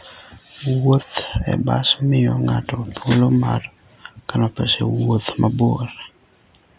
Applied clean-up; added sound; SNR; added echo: none; none; none; none.